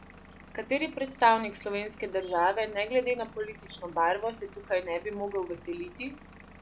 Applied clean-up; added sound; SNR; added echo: none; Engine / Vehicle; 19 dB; none.